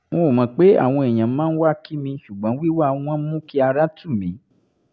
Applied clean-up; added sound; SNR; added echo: none; none; none; none.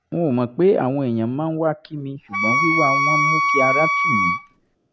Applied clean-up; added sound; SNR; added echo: none; Wind instrument, woodwind instrument; -2 dB; none.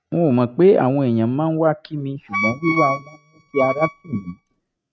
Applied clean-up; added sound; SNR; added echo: neural mask model RNNoise.